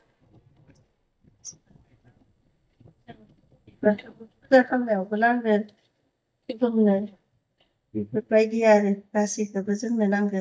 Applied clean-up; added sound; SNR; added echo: neural mask model DeepFilterNet 3.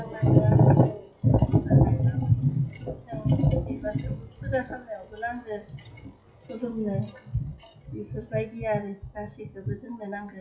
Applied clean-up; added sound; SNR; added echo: classical method WPE with log-MMSE.